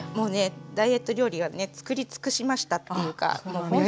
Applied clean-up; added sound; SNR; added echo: none; Acoustic guitar / Strum; 19 dB; none.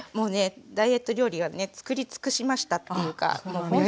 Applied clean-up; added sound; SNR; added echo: none; none; none; none.